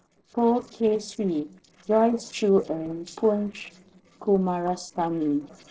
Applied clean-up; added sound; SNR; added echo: neural separator model SepFormer DNS4.